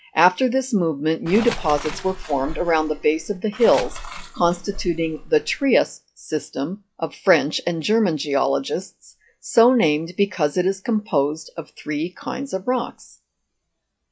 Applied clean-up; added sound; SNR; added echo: classical method log-MMSE.